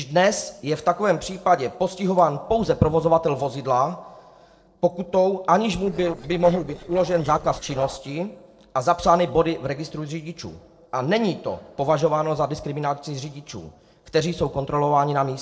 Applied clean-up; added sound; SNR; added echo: neural separator model SepFormer DNS4.